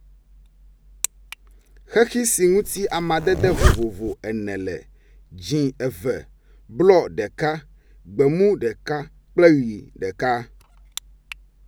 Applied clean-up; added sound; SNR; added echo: none; Zipper (clothing); 0 dB; none.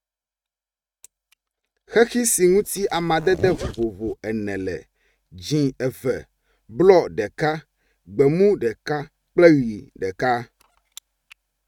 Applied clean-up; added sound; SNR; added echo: neural mask model RNNoise.